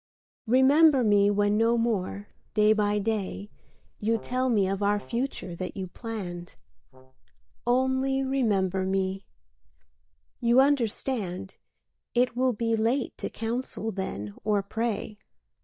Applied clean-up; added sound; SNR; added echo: neural mask model DeepFilterNet 3.